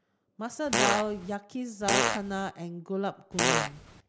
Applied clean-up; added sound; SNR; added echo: none; Fart; -5 dB; none.